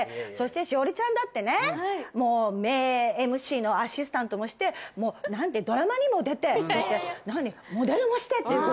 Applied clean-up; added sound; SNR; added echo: none; none; none; none.